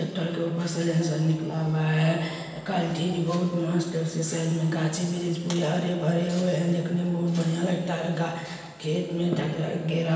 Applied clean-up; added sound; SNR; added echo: none; none; none; reverberation time 1.2 s.